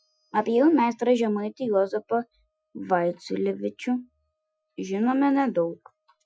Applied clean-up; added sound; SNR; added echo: classical method Wiener filter.